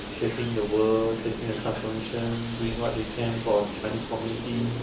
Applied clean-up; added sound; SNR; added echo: none; Bird; 7 dB; reverberation time 0.8 s.